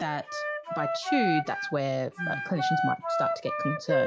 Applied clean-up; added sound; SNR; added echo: classical method log-MMSE.